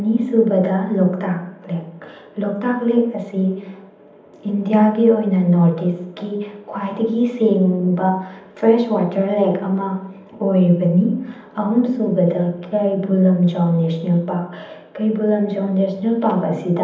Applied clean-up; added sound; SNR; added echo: none; none; none; reverberation time 0.8 s.